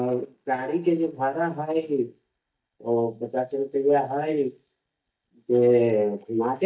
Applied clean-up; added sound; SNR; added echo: neural mask model DeepFilterNet 3.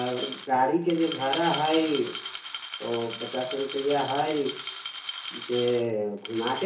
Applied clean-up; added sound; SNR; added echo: none; Glass; 0 dB; reverberation time 0.7 s.